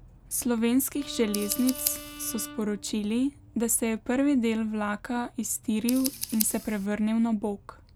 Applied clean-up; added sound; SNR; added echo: none; Bowed string instrument + Scissors; 12 dB; none.